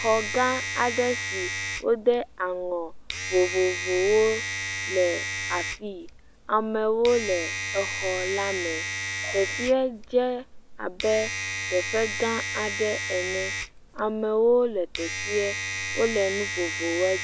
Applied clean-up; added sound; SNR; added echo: none; Domestic sounds, home sounds; 5 dB; none.